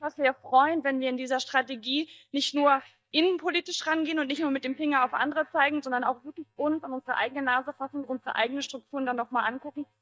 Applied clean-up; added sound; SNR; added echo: neural mask model DeepFilterNet 3.